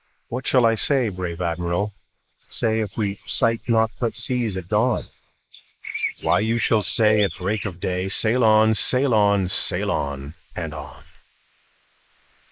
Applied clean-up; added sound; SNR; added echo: neural mask model Resemble Enhance denoiser.